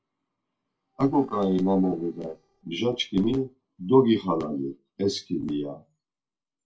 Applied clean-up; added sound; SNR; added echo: neural separator model SepFormer DNS4.